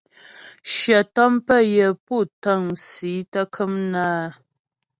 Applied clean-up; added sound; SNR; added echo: none; none; none; none.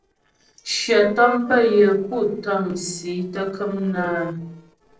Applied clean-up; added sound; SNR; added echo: neural separator model SepFormer DNS4.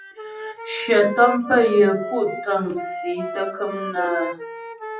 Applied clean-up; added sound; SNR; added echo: classical method WPE with log-MMSE.